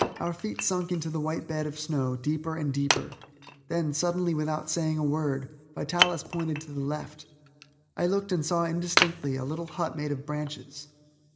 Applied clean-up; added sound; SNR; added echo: none; Wood; 5 dB; reverberation time 2.3 s.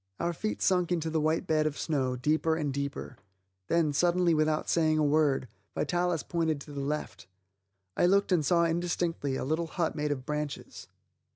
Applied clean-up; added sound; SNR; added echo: none; none; none; none.